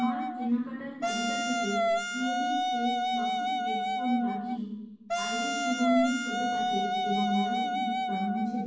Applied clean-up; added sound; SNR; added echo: none; Wind instrument, woodwind instrument; -2 dB; reverberation time 1.2 s.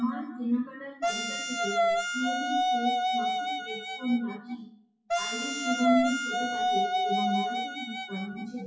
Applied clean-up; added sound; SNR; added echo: classical method WPE with log-MMSE.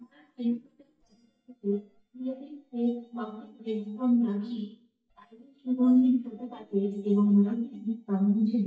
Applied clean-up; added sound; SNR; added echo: neural mask model DeepFilterNet 3.